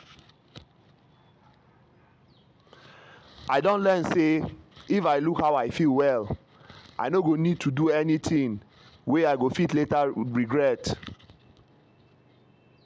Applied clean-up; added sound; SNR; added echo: none; none; none; none.